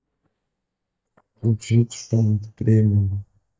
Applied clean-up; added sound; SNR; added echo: neural mask model DeepFilterNet 3.